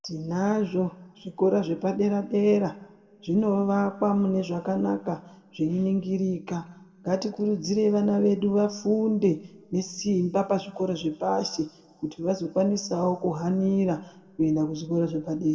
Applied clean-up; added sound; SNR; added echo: none; none; none; reverberation time 1.2 s.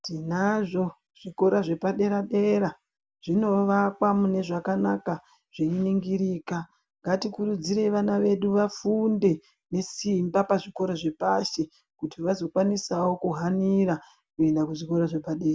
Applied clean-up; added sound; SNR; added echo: none; none; none; none.